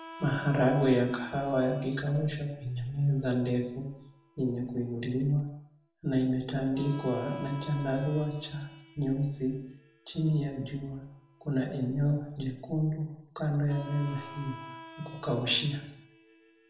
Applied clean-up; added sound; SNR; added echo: none; Harmonica; 19 dB; reverberation time 0.6 s.